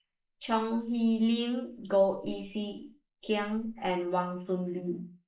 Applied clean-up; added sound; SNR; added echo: neural mask model Resemble Enhance denoiser.